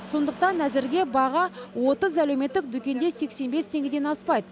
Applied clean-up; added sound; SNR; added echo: none; none; none; none.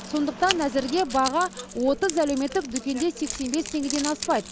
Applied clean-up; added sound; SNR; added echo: none; Keys jangling; 10 dB; none.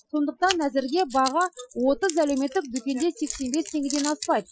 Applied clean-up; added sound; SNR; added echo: classical method Wiener filter.